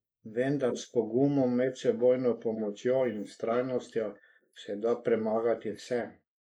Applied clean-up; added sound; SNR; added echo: neural mask model Resemble Enhance denoiser.